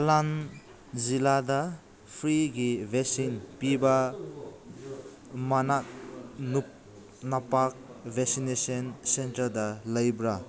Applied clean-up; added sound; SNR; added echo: none; none; none; none.